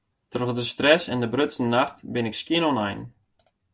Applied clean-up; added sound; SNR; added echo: none; none; none; none.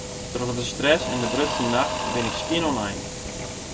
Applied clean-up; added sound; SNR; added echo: none; Engine / Drill / Mechanisms + Hiss; 3 dB; none.